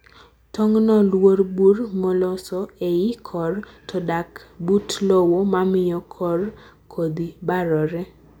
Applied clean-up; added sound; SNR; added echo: none; none; none; none.